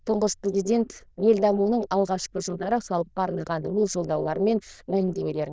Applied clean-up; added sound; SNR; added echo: neural diffusion model UNIVERSE++.